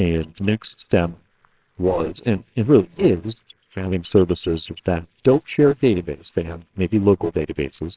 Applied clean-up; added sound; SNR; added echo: neural separator model SepFormer WHAMR!.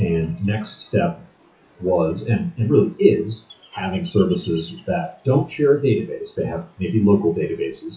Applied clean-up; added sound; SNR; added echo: classical method WPE with log-MMSE.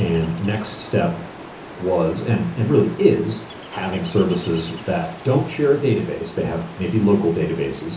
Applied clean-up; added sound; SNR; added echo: none; Ocean; 16 dB; reverberation time 0.8 s.